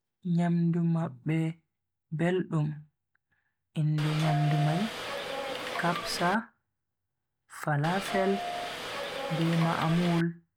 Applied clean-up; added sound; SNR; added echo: none; Subway, metro, underground / Doorbell; 5 dB; none.